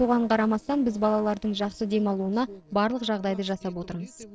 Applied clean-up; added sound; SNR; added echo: neural separator model SepFormer DNS4.